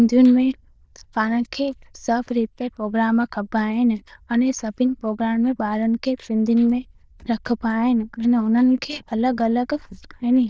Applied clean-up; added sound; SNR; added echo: neural diffusion model UNIVERSE++.